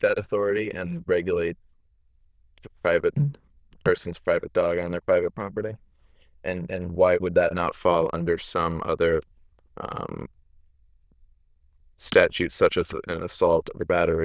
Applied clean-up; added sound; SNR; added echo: neural diffusion model UNIVERSE++.